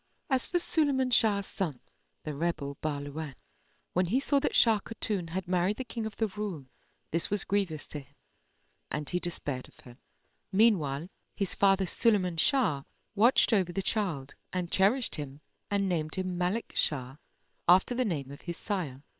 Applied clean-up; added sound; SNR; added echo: neural separator model SepFormer WHAM!.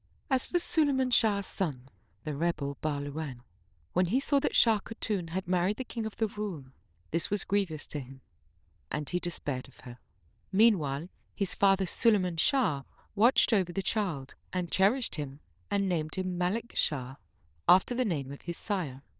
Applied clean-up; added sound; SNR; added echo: neural diffusion model UNIVERSE++.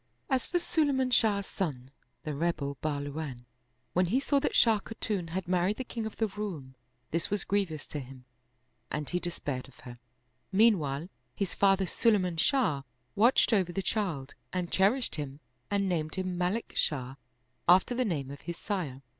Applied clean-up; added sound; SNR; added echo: none; none; none; none.